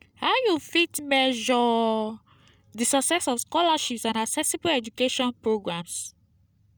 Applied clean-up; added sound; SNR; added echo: none; none; none; none.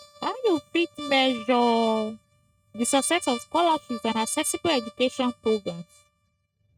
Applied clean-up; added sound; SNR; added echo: neural mask model RNNoise.